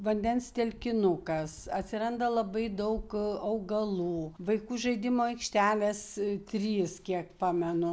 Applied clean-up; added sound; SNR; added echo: none; none; none; none.